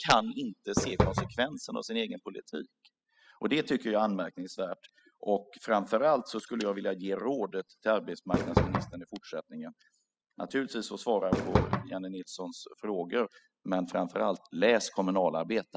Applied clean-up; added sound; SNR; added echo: classical method spectral subtraction.